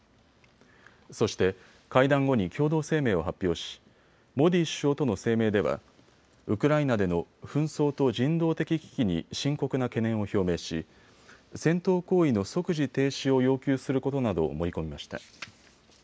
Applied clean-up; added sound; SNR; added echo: none; none; none; none.